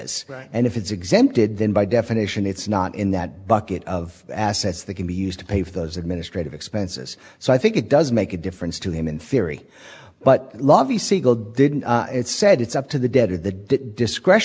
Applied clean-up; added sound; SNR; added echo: none; none; none; none.